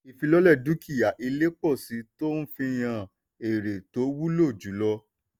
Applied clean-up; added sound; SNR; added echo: none; none; none; none.